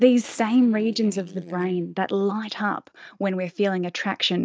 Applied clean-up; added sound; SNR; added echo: neural mask model DeepFilterNet 3.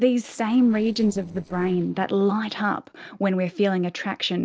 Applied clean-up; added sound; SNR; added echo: neural separator model SepFormer DNS4.